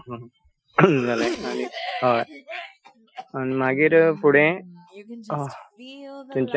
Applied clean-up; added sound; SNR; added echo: classical method Wiener filter.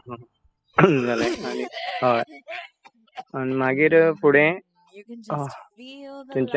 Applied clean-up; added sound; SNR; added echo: classical method spectral subtraction.